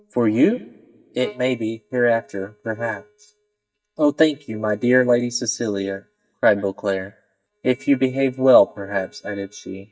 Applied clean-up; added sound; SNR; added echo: neural mask model DeepFilterNet 3.